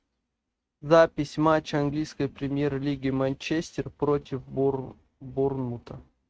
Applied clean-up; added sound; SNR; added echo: neural mask model RNNoise.